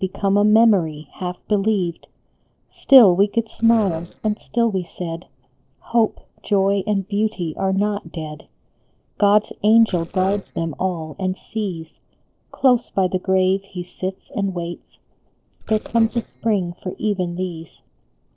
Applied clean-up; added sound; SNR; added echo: neural separator model SepFormer DNS4.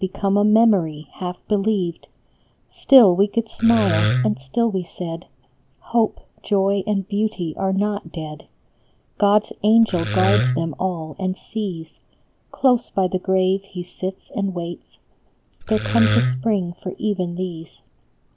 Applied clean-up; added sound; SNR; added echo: none; Wood; 1 dB; none.